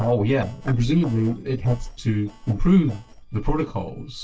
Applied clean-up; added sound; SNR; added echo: neural separator model SepFormer DNS4.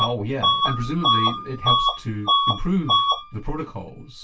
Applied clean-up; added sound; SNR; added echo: none; Bus / Alarm; -4 dB; reverberation time 0.1 s.